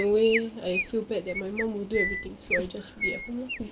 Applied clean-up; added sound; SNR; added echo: none; Chirp, tweet; 5 dB; none.